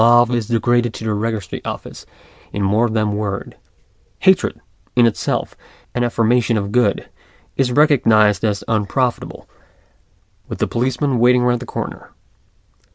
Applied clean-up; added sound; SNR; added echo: none; none; none; none.